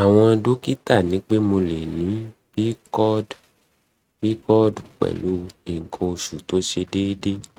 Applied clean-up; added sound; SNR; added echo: neural mask model RNNoise.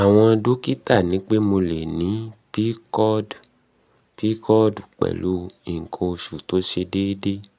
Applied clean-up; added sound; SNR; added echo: none; none; none; none.